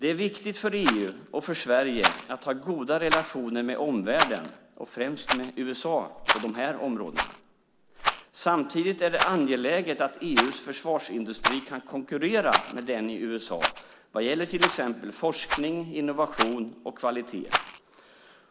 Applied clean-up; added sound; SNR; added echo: none; Rattle; 3 dB; none.